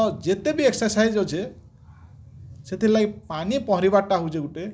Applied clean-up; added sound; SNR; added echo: none; none; none; none.